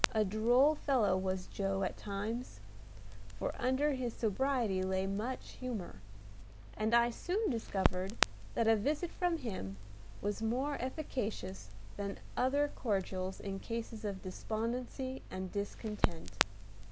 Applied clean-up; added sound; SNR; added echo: none; Crackle; 5 dB; none.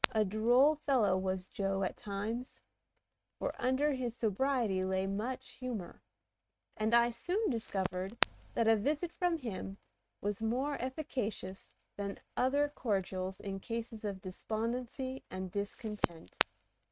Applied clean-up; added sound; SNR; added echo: neural mask model RNNoise.